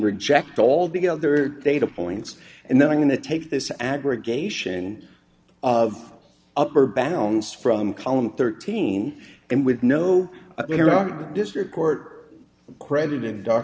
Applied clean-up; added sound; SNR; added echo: none; none; none; none.